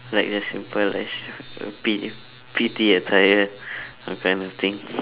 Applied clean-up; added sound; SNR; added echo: none; none; none; none.